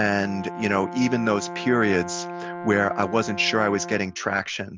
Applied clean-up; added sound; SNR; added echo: none; Brass instrument; 11 dB; none.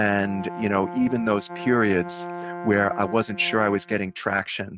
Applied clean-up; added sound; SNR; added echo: neural mask model RNNoise.